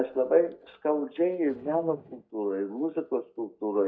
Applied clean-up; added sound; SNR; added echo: neural mask model DeepFilterNet 3.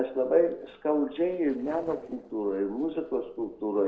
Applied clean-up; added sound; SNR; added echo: neural separator model SepFormer DNS4.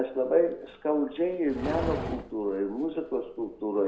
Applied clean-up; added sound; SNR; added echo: none; Livestock, farm animals, working animals; 12 dB; reverberation time 0.5 s.